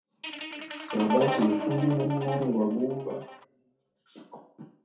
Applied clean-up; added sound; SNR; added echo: none; Guitar; 4 dB; reverberation time 0.5 s.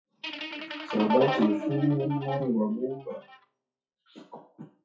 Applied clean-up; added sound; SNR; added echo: classical method WPE with log-MMSE.